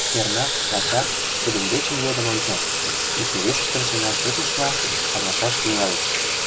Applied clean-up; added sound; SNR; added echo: none; Sink (filling or washing) / Water tap, faucet; -5 dB; none.